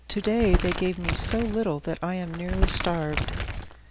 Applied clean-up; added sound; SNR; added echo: none; Crumpling, crinkling; 2 dB; none.